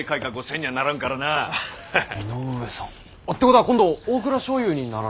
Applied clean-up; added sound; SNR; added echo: none; none; none; none.